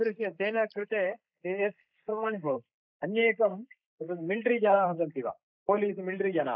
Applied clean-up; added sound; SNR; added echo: neural mask model Resemble Enhance denoiser.